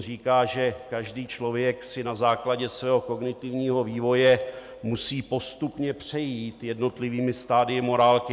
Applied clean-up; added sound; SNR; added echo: none; none; none; none.